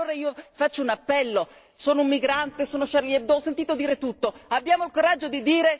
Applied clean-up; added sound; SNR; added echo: neural separator model SepFormer DNS4.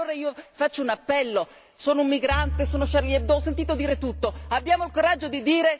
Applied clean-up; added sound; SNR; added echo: none; Bowed string instrument; 6 dB; none.